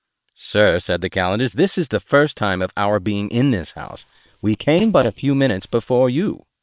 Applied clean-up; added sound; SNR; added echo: neural separator model SepFormer WHAM!.